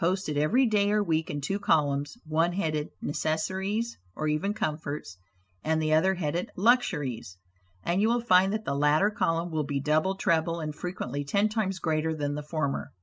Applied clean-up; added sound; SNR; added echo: none; none; none; none.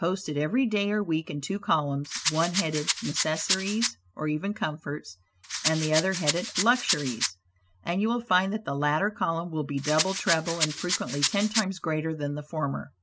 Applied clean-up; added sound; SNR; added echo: none; Rattle; 2 dB; none.